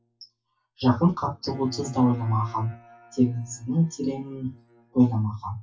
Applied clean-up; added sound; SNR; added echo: classical method WPE with log-MMSE.